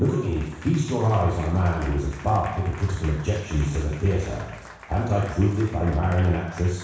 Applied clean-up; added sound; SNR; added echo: none; Applause; 19 dB; reverberation time 1.1 s.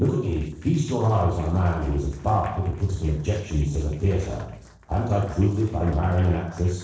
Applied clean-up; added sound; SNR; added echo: neural separator model SepFormer DNS4.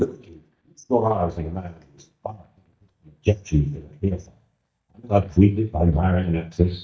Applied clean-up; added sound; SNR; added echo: neural mask model DeepFilterNet 3.